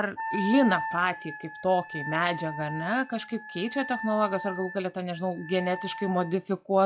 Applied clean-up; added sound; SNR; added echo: classical method log-MMSE.